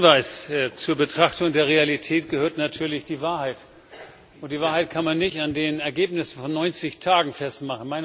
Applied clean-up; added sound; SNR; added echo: none; none; none; none.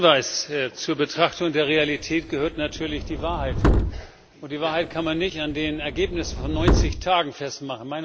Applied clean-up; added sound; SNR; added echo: none; Subway, metro, underground; 1 dB; none.